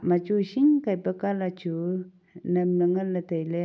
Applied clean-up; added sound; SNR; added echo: none; none; none; none.